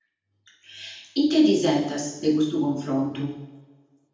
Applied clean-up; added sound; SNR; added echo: none; none; none; reverberation time 0.9 s.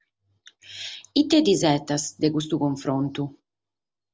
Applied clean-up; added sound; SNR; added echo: none; none; none; none.